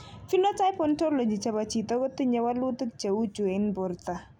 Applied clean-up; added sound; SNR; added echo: none; none; none; none.